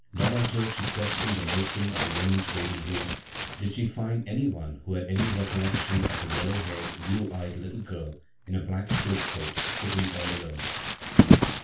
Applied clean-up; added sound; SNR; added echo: none; Crumpling, crinkling; -2 dB; reverberation time 0.2 s.